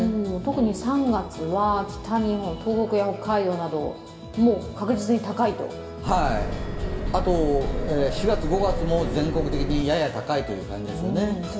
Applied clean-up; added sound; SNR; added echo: none; Subway, metro, underground; 3 dB; reverberation time 2.9 s.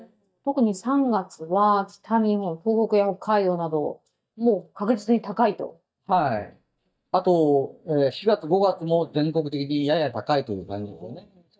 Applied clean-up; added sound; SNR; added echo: neural mask model DeepFilterNet 3.